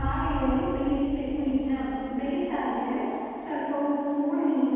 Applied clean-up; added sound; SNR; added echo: none; Boom; 11 dB; reverberation time 2.1 s.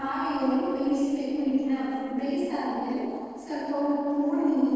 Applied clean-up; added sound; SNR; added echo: neural separator model SepFormer DNS4.